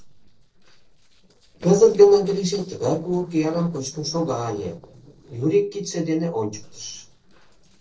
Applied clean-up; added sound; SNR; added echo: neural separator model SepFormer DNS4.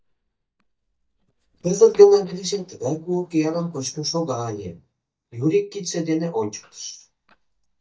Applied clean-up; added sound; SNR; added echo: neural mask model DeepFilterNet 3.